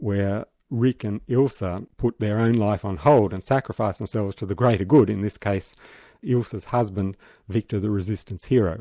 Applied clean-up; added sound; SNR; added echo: none; none; none; none.